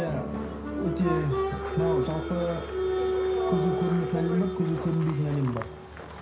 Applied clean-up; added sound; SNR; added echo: none; Applause; 0 dB; reverberation time 0.5 s.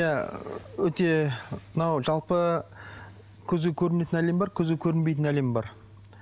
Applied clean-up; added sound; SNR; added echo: none; none; none; none.